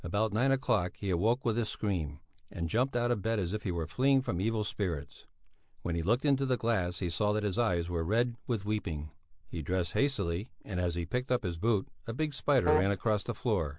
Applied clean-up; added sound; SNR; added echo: none; Wind instrument, woodwind instrument; 3 dB; none.